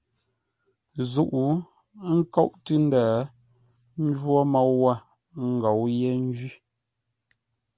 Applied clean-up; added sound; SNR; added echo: none; none; none; none.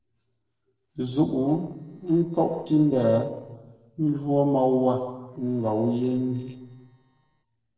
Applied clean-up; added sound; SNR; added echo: neural separator model SepFormer DNS4.